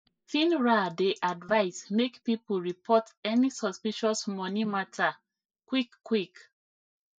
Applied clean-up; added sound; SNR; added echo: neural mask model DeepFilterNet 3.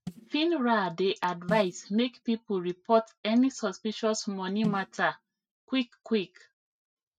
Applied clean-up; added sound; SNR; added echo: neural mask model RNNoise.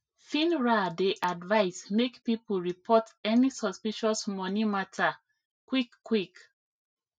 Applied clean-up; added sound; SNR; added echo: none; none; none; none.